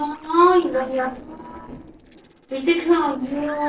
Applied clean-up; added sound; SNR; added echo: neural separator model SepFormer DNS4.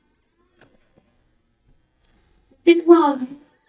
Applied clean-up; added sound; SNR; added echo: neural mask model DeepFilterNet 3.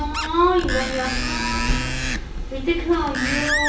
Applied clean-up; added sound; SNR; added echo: none; Screech; 5 dB; reverberation time 1.7 s.